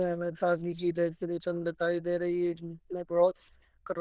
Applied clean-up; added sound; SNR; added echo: neural diffusion model UNIVERSE++.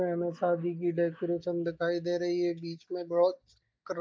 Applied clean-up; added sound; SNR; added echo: neural mask model DeepFilterNet 3.